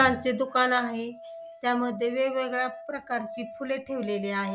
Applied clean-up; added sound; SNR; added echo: none; Musical instrument; 15 dB; none.